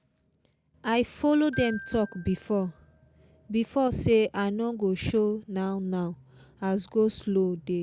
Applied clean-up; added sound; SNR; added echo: none; Glockenspiel; 18 dB; none.